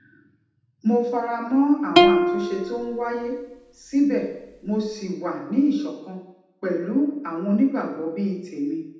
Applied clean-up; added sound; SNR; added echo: none; Plucked string instrument; -1 dB; reverberation time 0.8 s.